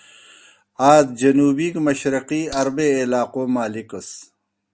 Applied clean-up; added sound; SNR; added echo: none; Coin (dropping); 17 dB; none.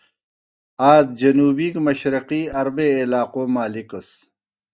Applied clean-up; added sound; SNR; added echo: neural mask model DeepFilterNet 3.